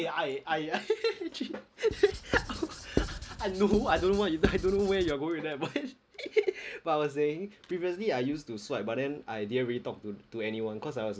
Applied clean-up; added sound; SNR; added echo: none; Writing; 5 dB; none.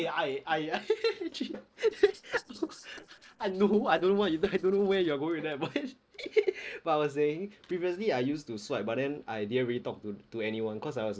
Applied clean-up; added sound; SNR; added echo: neural separator model SepFormer DNS4.